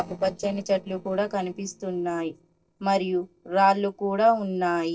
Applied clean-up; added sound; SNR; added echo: neural separator model SepFormer DNS4.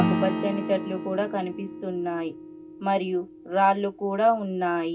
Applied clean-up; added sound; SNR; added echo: none; Acoustic guitar / Strum; 6 dB; reverberation time 0.4 s.